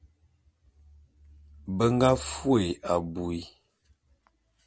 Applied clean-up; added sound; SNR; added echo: none; none; none; none.